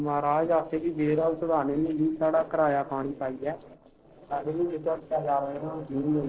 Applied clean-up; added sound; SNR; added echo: neural separator model SepFormer DNS4.